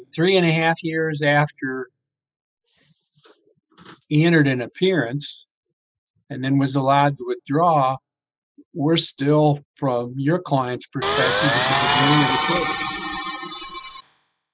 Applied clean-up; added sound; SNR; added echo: classical method spectral subtraction.